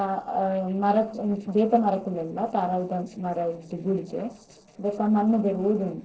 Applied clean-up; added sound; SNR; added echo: neural separator model SepFormer DNS4.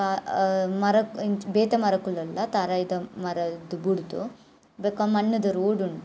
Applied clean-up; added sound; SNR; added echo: none; none; none; none.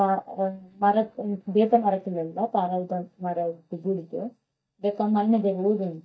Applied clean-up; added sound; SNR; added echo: neural mask model DeepFilterNet 3.